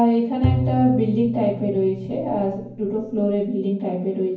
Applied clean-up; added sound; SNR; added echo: none; Bowed string instrument; 6 dB; reverberation time 0.9 s.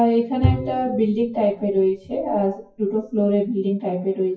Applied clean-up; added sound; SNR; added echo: classical method WPE with log-MMSE.